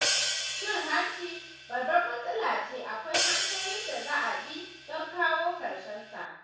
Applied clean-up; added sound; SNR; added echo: none; Hi-hat; 2 dB; reverberation time 0.7 s.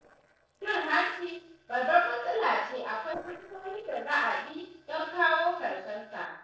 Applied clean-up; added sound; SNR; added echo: neural separator model SepFormer DNS4.